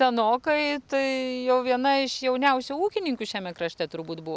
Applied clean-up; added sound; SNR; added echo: none; none; none; none.